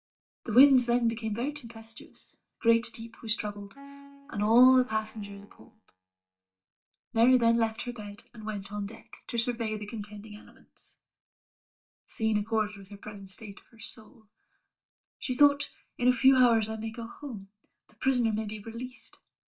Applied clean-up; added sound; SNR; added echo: neural mask model DeepFilterNet 3.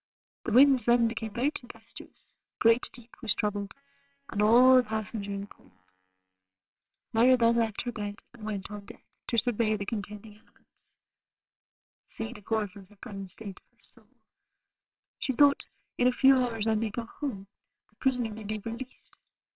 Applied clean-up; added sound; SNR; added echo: neural separator model SepFormer WHAMR!.